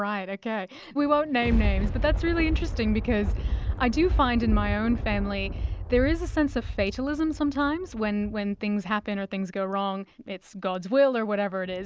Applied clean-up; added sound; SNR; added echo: none; Thunder; 4 dB; none.